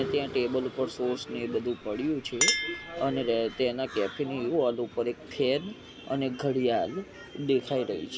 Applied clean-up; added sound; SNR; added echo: none; Chink, clink; 9 dB; none.